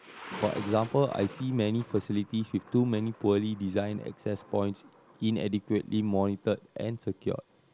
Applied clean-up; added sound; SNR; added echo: none; Thunder; 18 dB; none.